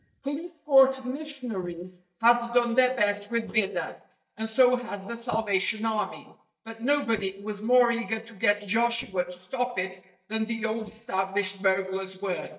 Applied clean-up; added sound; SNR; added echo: neural mask model DeepFilterNet 3.